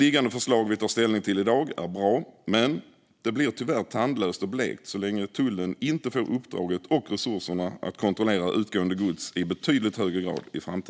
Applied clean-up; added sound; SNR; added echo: none; none; none; none.